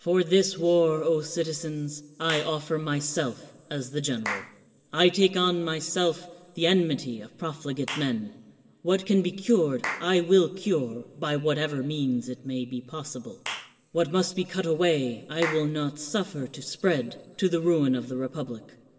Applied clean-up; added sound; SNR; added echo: none; Clapping / Chirp, tweet; 17 dB; reverberation time 1.9 s.